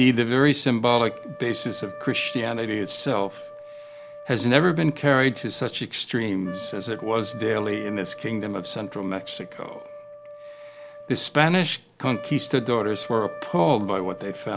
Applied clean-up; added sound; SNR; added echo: none; Trumpet; 15 dB; none.